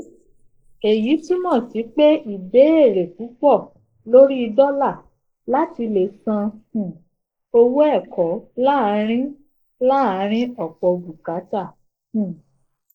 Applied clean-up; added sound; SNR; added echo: neural mask model Resemble Enhance denoiser.